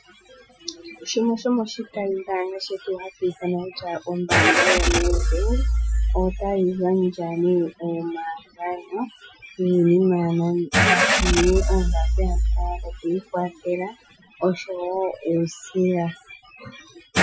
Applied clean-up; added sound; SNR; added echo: classical method Wiener filter.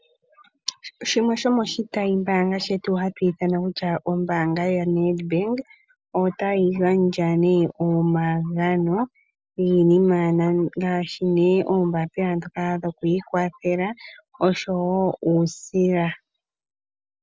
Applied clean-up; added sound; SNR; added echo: none; none; none; none.